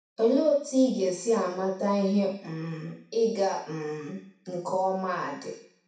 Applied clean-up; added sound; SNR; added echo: none; none; none; reverberation time 0.6 s.